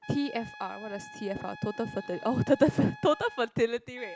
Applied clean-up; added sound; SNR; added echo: none; Trumpet; 18 dB; none.